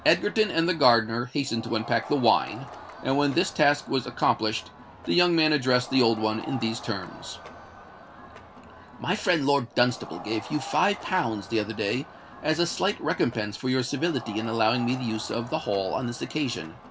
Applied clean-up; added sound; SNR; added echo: none; Crowd; 16 dB; none.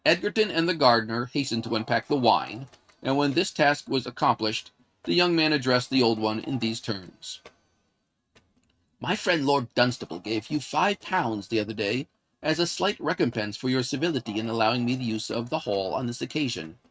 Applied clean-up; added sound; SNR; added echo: neural mask model RNNoise.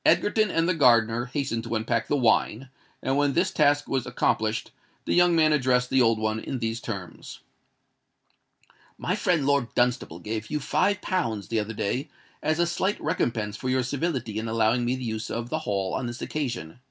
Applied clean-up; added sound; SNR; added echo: none; none; none; none.